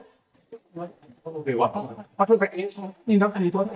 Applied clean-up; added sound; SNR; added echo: neural mask model DeepFilterNet 3.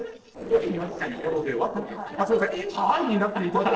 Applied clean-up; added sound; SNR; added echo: neural separator model SepFormer DNS4.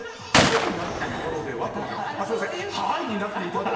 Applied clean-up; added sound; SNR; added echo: none; Gunshot, gunfire; -2 dB; reverberation time 1.3 s.